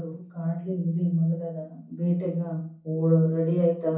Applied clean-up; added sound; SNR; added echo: none; none; none; reverberation time 0.6 s.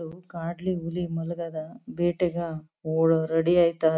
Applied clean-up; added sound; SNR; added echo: none; none; none; none.